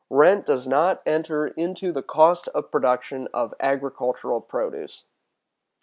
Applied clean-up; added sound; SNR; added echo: none; none; none; none.